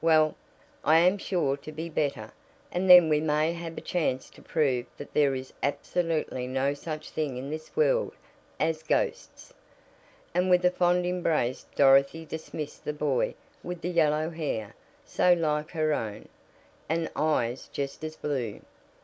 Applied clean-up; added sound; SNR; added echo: none; none; none; none.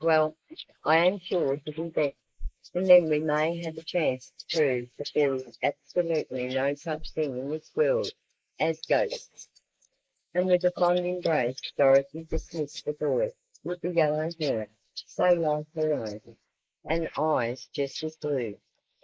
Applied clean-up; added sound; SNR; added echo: neural mask model Resemble Enhance denoiser.